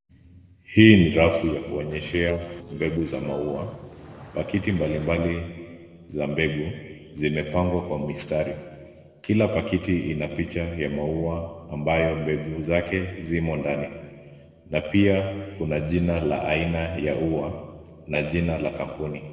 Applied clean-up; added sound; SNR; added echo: neural separator model SepFormer DNS4.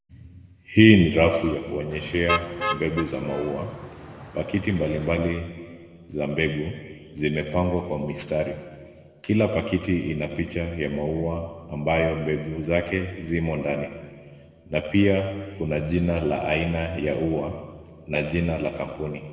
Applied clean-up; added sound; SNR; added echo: none; Motor vehicle (road); 8 dB; reverberation time 2.0 s.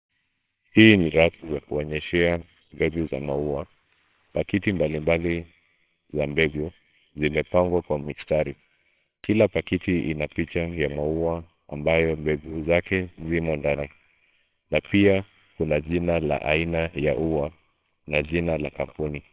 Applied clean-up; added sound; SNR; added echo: neural separator model SepFormer WHAMR!.